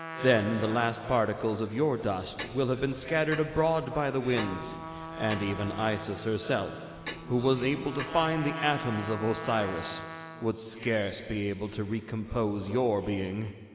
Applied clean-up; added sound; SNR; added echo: none; Trumpet + Clock; 13 dB; none.